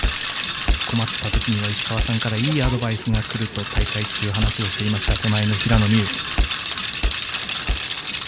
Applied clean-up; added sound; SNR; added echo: none; Bicycle; -3 dB; none.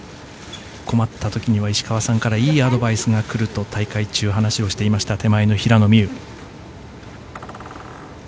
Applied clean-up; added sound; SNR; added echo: none; none; none; none.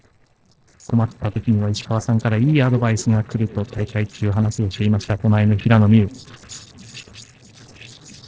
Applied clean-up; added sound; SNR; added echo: neural separator model SepFormer DNS4.